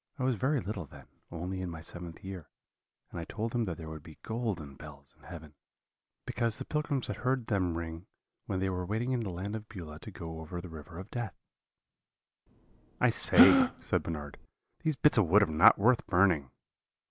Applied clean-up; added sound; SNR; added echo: none; Gasp; -3 dB; none.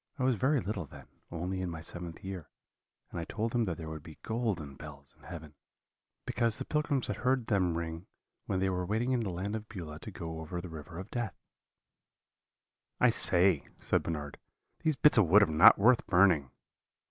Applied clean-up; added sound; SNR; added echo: none; none; none; none.